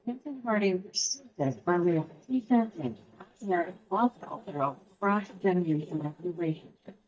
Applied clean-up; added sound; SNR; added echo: neural mask model DeepFilterNet 3.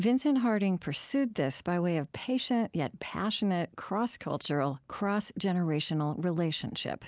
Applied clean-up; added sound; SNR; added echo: none; none; none; none.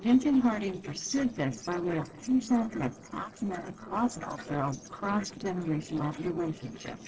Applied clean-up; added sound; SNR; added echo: neural separator model SepFormer DNS4.